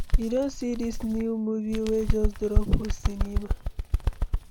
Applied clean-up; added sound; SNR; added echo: none; Bird; -3 dB; none.